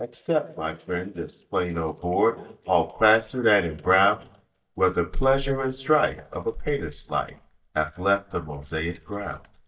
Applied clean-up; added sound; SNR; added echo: neural mask model DeepFilterNet 3.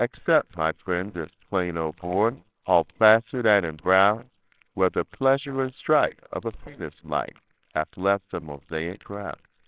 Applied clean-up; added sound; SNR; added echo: neural separator model SepFormer WHAMR!.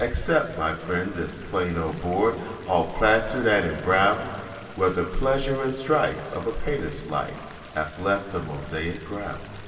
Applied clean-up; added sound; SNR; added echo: none; Chatter / Stream; 15 dB; reverberation time 2.7 s.